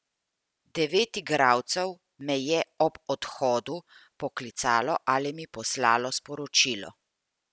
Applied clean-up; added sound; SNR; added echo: none; none; none; none.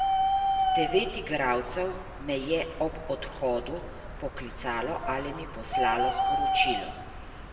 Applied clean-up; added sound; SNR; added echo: none; Bird; -1 dB; reverberation time 1.8 s.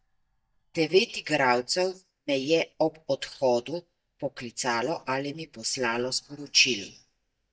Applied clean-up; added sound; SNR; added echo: neural mask model DeepFilterNet 3.